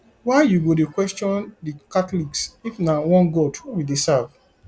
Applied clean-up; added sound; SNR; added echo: none; none; none; none.